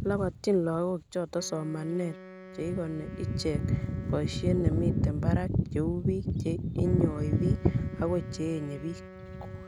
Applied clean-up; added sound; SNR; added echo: none; Wind instrument, woodwind instrument; 19 dB; none.